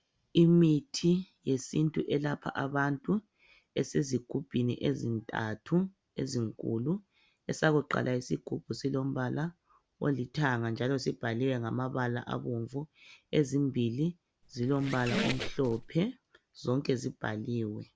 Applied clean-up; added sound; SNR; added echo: none; Squeak; 6 dB; none.